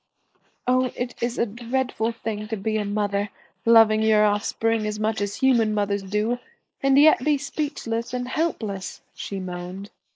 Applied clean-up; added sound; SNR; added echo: neural mask model Resemble Enhance denoiser.